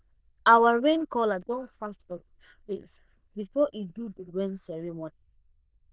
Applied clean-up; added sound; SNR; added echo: neural diffusion model UNIVERSE++.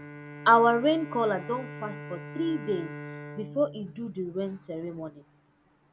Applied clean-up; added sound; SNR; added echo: none; Bowed string instrument; 14 dB; none.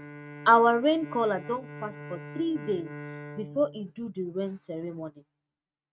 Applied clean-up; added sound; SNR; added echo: neural mask model RNNoise.